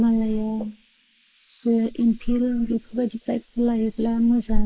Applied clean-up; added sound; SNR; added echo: neural mask model Resemble Enhance denoiser.